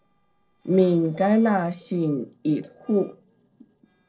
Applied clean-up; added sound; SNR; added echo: neural separator model SepFormer DNS4.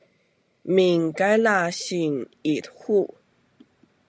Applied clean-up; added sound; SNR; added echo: none; none; none; none.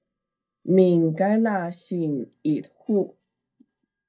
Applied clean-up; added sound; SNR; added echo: neural mask model DeepFilterNet 3.